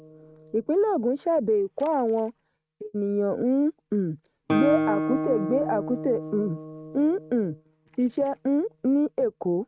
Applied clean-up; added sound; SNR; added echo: neural mask model RNNoise.